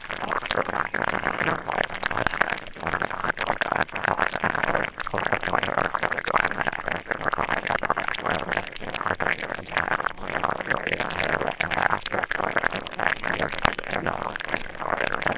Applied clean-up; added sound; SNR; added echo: neural separator model SepFormer WHAMR!.